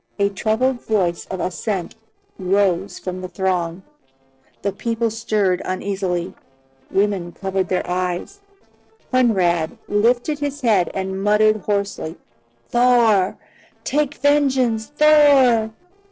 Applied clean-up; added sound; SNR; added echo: neural separator model SepFormer DNS4.